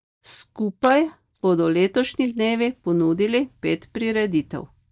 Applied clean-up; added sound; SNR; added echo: neural mask model DeepFilterNet 3.